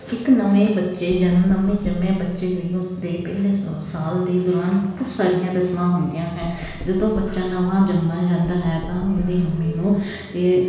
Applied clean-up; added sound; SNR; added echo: none; Knock; 14 dB; reverberation time 1.1 s.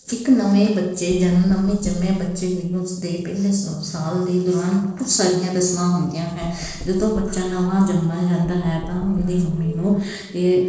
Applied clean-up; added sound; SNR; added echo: neural separator model SepFormer DNS4.